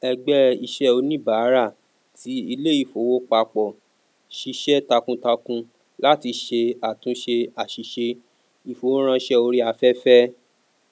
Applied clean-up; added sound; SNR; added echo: none; none; none; none.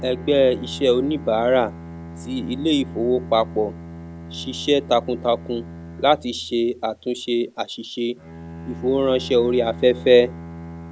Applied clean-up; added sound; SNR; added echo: none; Bowed string instrument; 14 dB; none.